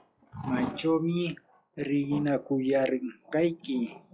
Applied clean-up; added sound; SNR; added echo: classical method log-MMSE.